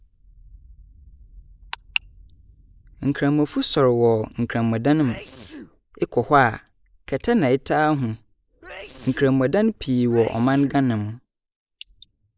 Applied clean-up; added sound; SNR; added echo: neural mask model Resemble Enhance denoiser.